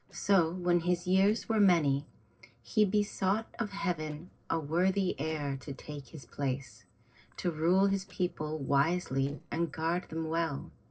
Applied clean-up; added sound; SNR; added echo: neural separator model SepFormer DNS4.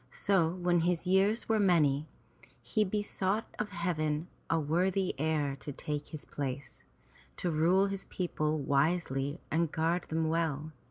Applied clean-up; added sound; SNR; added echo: none; none; none; none.